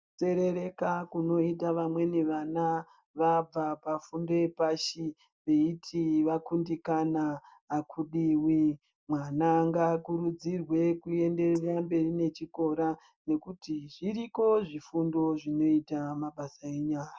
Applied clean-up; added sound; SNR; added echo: neural mask model DeepFilterNet 3.